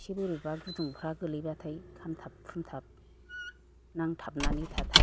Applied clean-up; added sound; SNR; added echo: none; Squeak / Wood; -4 dB; none.